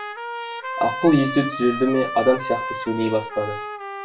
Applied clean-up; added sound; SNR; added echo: none; Trumpet; 8 dB; reverberation time 0.3 s.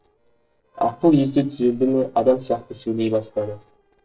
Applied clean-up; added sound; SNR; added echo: neural separator model SepFormer DNS4.